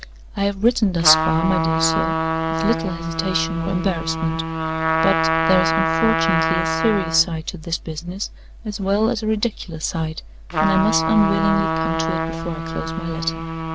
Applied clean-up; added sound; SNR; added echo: none; Trumpet; 1 dB; none.